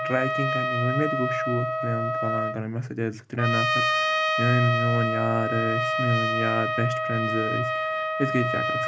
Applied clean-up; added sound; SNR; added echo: none; Trumpet; -1 dB; none.